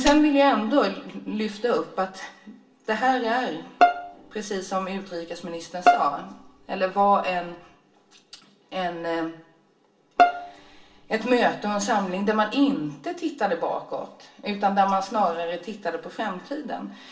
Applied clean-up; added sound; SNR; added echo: none; Bowed string instrument; 1 dB; reverberation time 0.3 s.